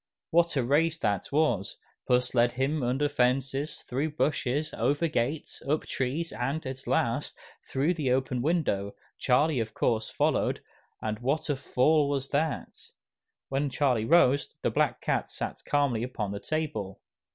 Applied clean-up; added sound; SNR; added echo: none; none; none; none.